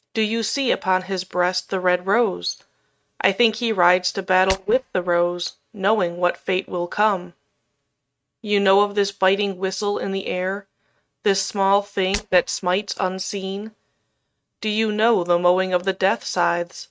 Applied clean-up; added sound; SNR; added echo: neural mask model RNNoise.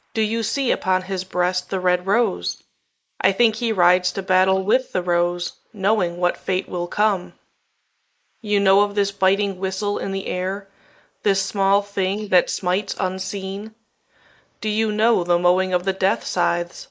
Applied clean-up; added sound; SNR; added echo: neural mask model Resemble Enhance denoiser.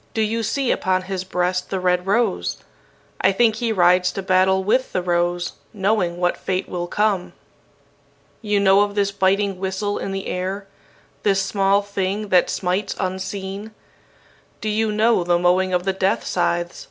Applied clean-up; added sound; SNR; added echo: none; none; none; none.